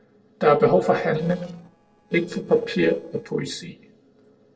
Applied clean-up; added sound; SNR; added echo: neural separator model SepFormer DNS4.